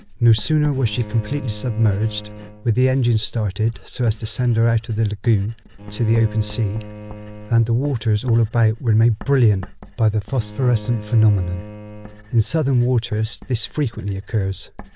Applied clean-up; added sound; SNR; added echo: none; Writing + Bowed string instrument; 16 dB; none.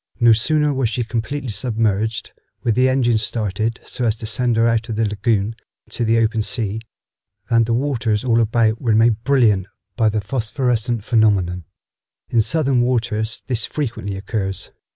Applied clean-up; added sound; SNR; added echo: none; none; none; none.